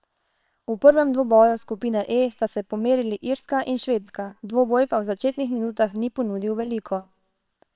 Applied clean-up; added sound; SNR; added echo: neural separator model SepFormer WHAM!.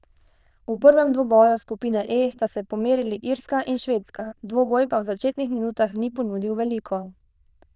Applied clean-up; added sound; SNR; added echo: neural diffusion model UNIVERSE++.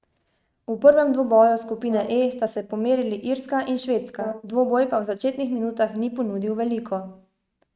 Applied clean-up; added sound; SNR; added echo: neural mask model RNNoise.